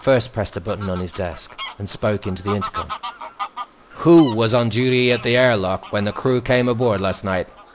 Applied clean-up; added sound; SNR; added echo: none; Fowl; 16 dB; none.